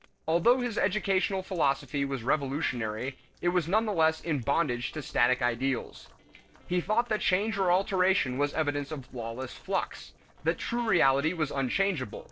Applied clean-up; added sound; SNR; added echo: neural separator model SepFormer DNS4.